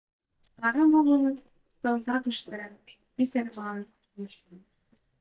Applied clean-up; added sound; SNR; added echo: neural mask model DeepFilterNet 3.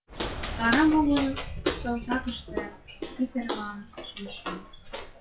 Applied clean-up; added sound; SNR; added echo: classical method WPE with log-MMSE.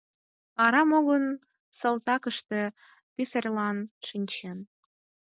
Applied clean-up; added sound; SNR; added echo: none; none; none; none.